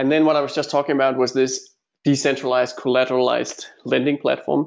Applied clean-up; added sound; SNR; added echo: none; none; none; none.